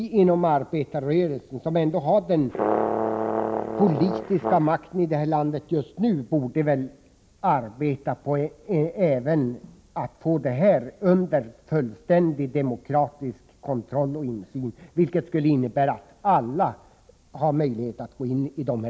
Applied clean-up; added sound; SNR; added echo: none; Brass instrument; 3 dB; none.